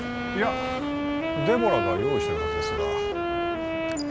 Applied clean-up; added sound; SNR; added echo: none; Wind instrument, woodwind instrument; -2 dB; none.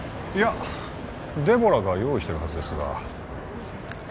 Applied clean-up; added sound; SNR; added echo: none; none; none; none.